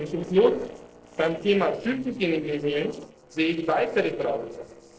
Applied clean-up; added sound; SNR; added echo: neural separator model SepFormer DNS4.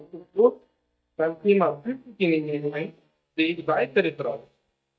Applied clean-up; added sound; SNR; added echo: neural mask model DeepFilterNet 3.